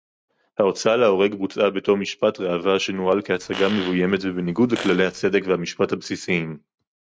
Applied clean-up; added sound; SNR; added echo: none; Fart; 14 dB; none.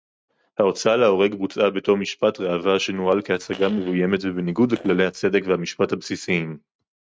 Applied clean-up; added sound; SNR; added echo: neural mask model RNNoise.